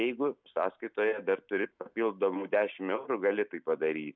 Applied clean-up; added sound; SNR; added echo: none; none; none; none.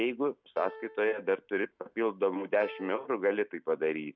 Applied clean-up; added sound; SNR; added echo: none; Piano; 18 dB; none.